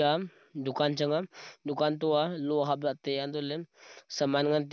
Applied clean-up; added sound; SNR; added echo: none; none; none; none.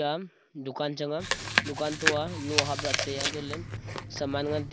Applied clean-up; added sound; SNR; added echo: none; Chewing, mastication; -2 dB; none.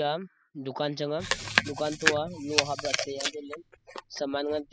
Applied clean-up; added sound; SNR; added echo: classical method spectral subtraction.